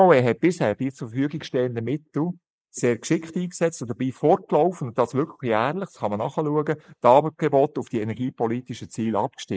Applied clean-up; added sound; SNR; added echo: neural mask model Resemble Enhance denoiser.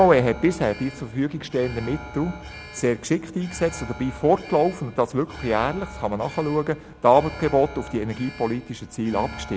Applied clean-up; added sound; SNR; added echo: none; Alarm; 16 dB; none.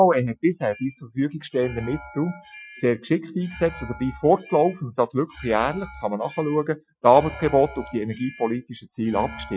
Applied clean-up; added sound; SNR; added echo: classical method Wiener filter.